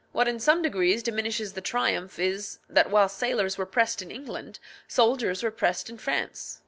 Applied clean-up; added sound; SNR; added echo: none; none; none; none.